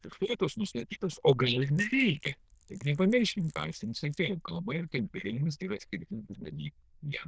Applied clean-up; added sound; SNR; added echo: neural diffusion model UNIVERSE++.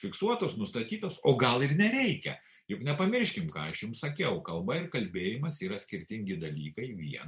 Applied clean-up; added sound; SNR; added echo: none; none; none; none.